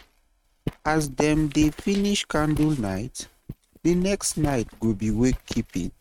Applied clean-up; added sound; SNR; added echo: neural mask model RNNoise.